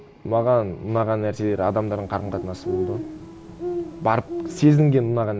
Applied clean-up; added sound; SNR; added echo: none; Bird; 10 dB; none.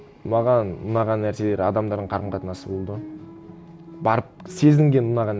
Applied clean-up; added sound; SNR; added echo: none; none; none; none.